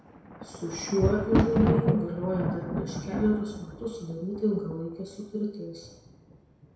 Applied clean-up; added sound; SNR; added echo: none; Thunder; 1 dB; reverberation time 0.7 s.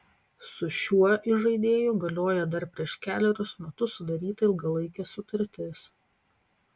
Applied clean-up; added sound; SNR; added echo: none; none; none; none.